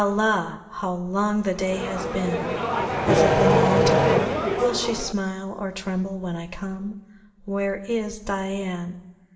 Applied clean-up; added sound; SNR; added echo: none; Accelerating, revving, vroom; -5 dB; reverberation time 0.9 s.